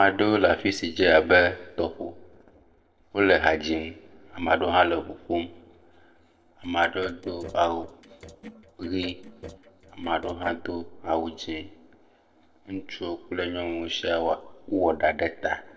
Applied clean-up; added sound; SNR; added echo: neural separator model SepFormer DNS4.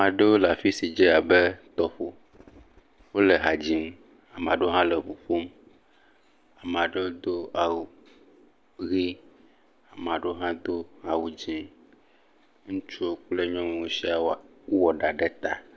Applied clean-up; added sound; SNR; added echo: none; none; none; none.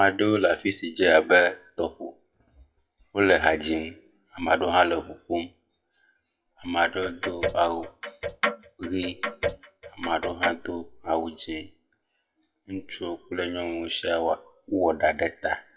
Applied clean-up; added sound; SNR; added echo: classical method WPE with log-MMSE.